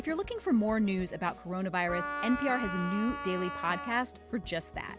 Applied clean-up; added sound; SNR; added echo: none; Wind instrument, woodwind instrument; 6 dB; none.